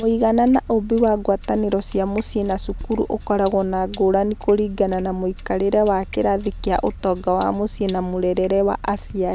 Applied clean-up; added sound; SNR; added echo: none; Sink (filling or washing); 14 dB; none.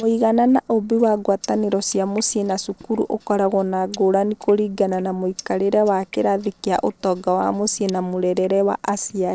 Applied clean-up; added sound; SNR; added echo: neural separator model SepFormer DNS4.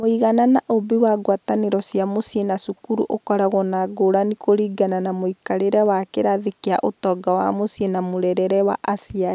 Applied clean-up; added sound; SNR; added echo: none; none; none; none.